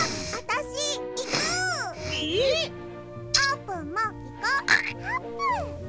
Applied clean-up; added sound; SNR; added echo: none; Respiratory sounds; 4 dB; none.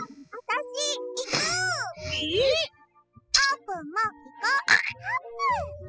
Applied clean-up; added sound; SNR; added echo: classical method spectral subtraction.